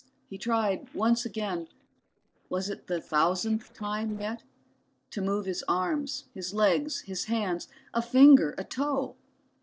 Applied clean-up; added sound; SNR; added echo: neural separator model SepFormer DNS4.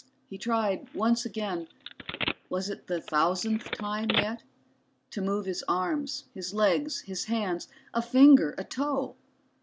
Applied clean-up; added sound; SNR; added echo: none; Telephone; 9 dB; none.